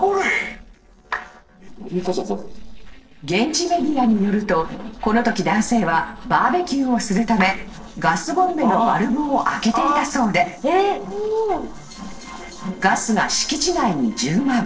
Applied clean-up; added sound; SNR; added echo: neural separator model SepFormer DNS4.